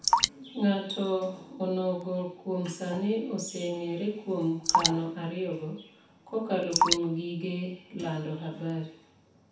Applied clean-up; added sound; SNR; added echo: none; Drip; 1 dB; reverberation time 0.7 s.